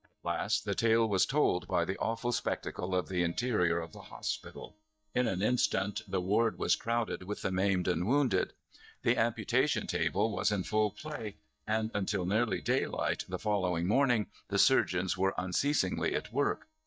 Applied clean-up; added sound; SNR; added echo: neural mask model DeepFilterNet 3.